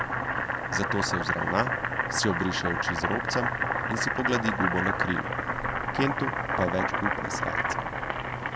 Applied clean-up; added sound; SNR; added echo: none; Boiling; -3 dB; none.